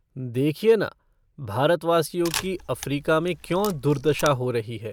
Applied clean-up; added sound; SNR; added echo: none; Camera; 13 dB; none.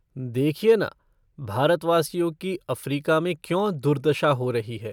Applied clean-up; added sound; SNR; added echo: none; none; none; none.